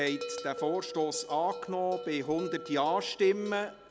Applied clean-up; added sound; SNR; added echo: none; Bell; 10 dB; none.